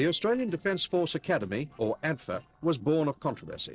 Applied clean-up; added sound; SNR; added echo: neural separator model SepFormer DNS4.